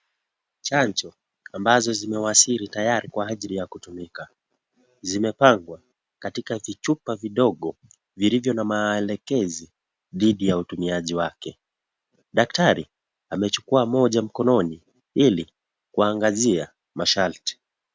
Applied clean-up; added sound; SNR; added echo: none; none; none; none.